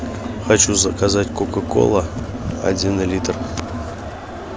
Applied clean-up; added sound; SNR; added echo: none; Crowd; 6 dB; none.